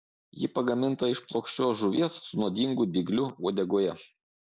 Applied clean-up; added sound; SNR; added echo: none; none; none; none.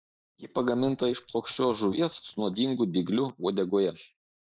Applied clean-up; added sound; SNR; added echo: neural mask model DeepFilterNet 3.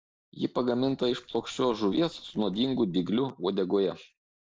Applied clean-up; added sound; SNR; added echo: neural separator model SepFormer DNS4.